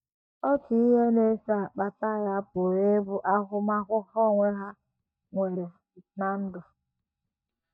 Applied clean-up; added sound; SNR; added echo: neural mask model DeepFilterNet 3.